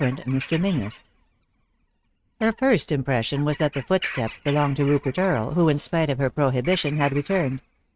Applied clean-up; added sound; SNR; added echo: neural mask model RNNoise.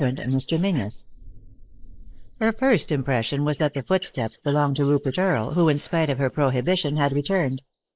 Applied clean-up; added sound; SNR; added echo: neural mask model Resemble Enhance denoiser.